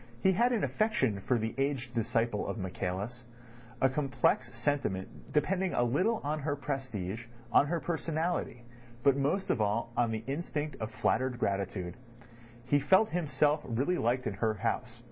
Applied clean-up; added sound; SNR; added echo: none; none; none; none.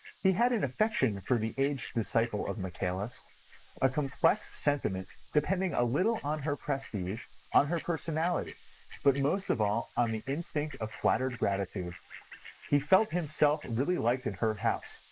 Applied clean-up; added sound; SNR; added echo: neural mask model Resemble Enhance denoiser.